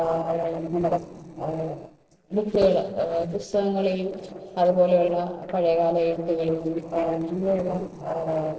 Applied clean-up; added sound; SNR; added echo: neural separator model SepFormer DNS4.